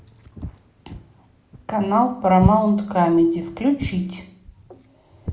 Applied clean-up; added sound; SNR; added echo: none; Walk, footsteps; 10 dB; none.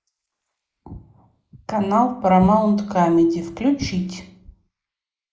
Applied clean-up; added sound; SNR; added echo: neural mask model Resemble Enhance denoiser.